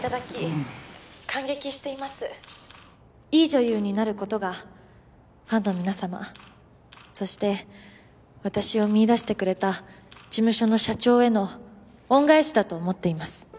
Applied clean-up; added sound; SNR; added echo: none; none; none; none.